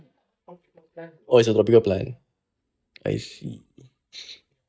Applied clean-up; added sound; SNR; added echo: neural mask model DeepFilterNet 3.